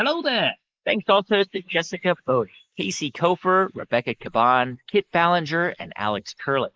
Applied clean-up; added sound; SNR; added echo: neural mask model Resemble Enhance denoiser.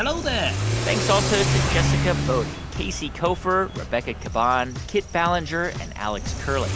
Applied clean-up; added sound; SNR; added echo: none; Accelerating, revving, vroom / Car; 2 dB; none.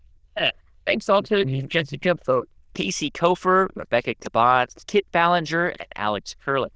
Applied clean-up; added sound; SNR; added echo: neural diffusion model UNIVERSE++.